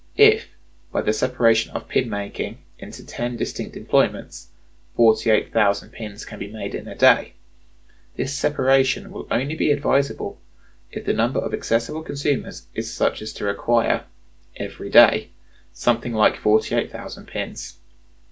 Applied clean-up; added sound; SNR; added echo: none; none; none; none.